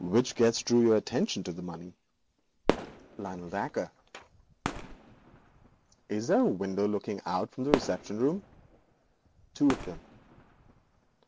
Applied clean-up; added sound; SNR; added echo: none; Fireworks; 9 dB; none.